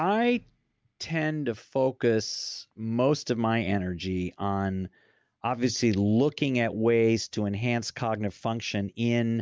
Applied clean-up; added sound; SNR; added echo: none; none; none; none.